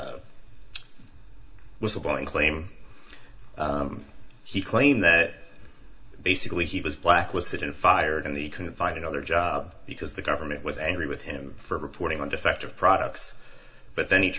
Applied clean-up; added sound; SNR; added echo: none; none; none; reverberation time 0.2 s.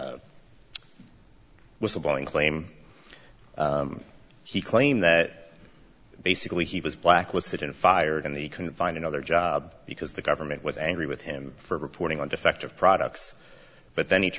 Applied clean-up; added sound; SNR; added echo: none; none; none; none.